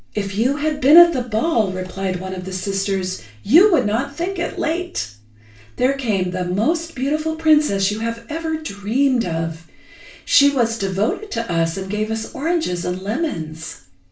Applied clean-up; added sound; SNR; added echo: none; none; none; reverberation time 0.3 s.